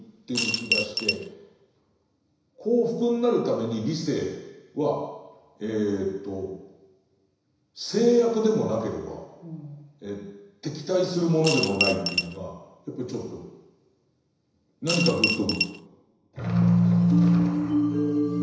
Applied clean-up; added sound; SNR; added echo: none; Coin (dropping) / Glass; 1 dB; reverberation time 1.0 s.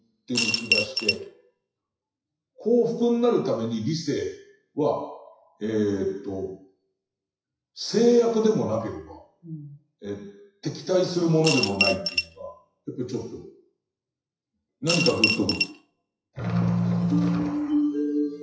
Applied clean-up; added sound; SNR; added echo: classical method WPE with log-MMSE.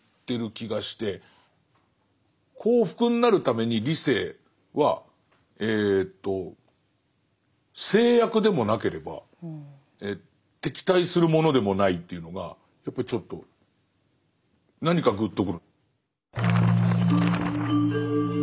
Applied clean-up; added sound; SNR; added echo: none; none; none; none.